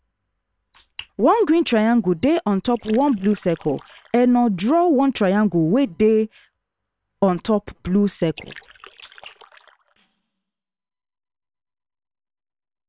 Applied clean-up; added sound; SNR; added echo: neural separator model SepFormer WHAM!.